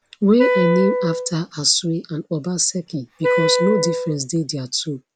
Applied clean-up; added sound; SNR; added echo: none; Wind instrument, woodwind instrument; 0 dB; none.